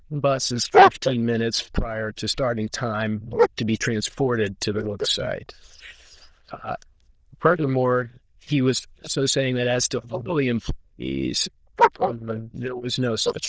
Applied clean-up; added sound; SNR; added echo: neural diffusion model UNIVERSE++.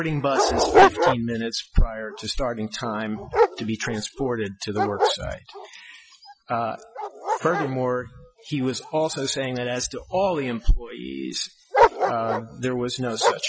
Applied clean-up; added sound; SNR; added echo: classical method Wiener filter.